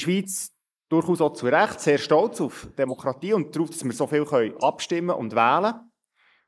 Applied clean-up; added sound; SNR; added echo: neural mask model Resemble Enhance denoiser.